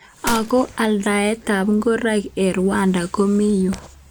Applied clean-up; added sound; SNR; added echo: none; Gunshot, gunfire; 16 dB; none.